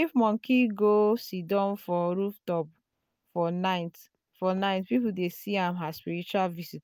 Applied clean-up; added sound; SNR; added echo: none; none; none; none.